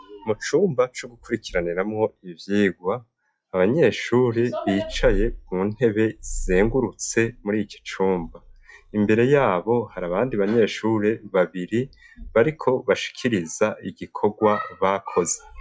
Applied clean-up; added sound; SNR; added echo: classical method log-MMSE.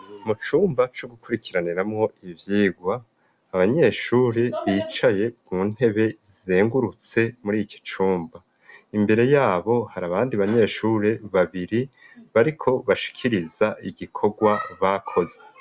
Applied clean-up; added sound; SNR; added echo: none; none; none; none.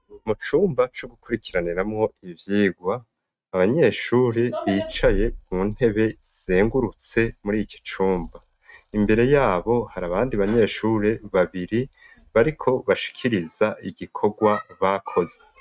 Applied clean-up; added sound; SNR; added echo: neural mask model RNNoise.